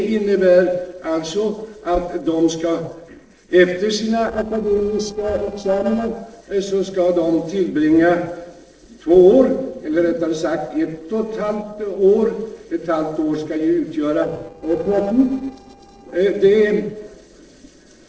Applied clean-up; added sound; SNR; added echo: neural separator model SepFormer DNS4.